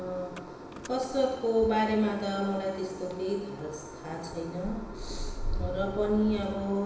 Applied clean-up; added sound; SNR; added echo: none; Engine starting / Motor vehicle (road); 9 dB; reverberation time 1.0 s.